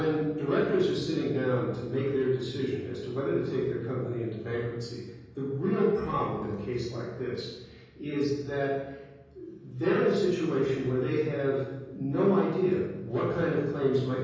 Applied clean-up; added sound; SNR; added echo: none; none; none; reverberation time 1.3 s.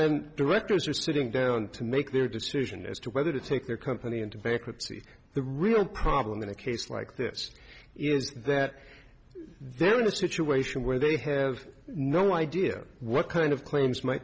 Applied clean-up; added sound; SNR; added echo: none; none; none; none.